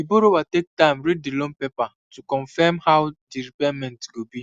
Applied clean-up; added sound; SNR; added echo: none; none; none; none.